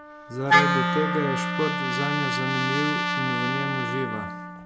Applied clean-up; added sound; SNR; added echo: none; Wind instrument, woodwind instrument + Trumpet; -4 dB; none.